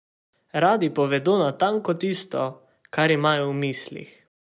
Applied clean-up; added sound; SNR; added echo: none; none; none; none.